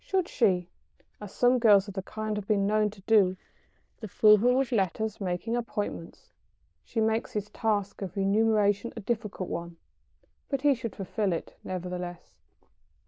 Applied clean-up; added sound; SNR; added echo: neural diffusion model UNIVERSE++.